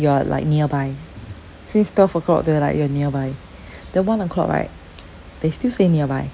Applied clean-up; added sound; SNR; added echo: none; none; none; none.